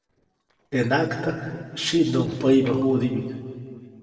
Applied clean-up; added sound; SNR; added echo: neural separator model SepFormer DNS4.